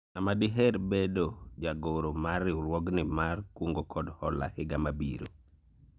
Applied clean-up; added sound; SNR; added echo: none; none; none; none.